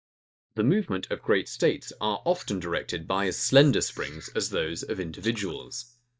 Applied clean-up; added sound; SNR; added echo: neural mask model DeepFilterNet 3.